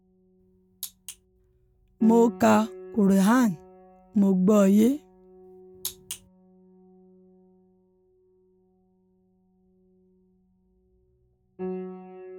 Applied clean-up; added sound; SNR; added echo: none; Piano; 17 dB; none.